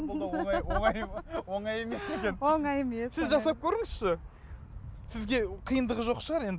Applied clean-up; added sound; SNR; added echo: none; none; none; none.